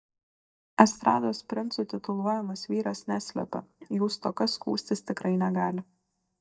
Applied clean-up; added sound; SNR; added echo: neural mask model DeepFilterNet 3.